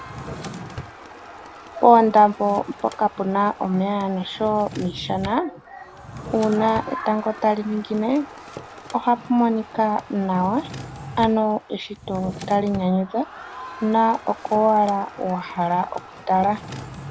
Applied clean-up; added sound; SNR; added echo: none; Crowd + Drawer open or close; 15 dB; none.